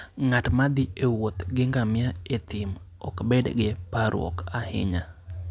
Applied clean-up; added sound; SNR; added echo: none; none; none; none.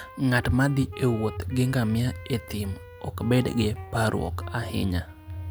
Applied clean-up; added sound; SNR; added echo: none; Wind instrument, woodwind instrument; 19 dB; none.